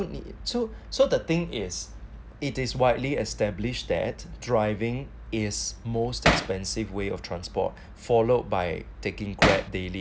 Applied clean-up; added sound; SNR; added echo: none; Hammer; -4 dB; none.